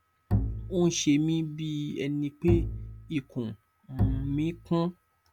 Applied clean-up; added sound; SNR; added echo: none; Bowed string instrument; 3 dB; none.